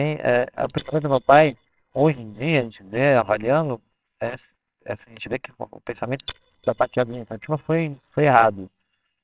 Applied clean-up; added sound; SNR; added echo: neural separator model SepFormer WHAMR!.